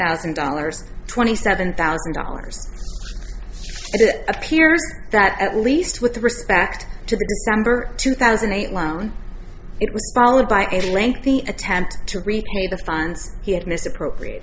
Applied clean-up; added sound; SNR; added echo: none; none; none; none.